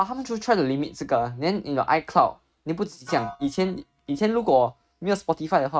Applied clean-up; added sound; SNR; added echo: neural mask model RNNoise.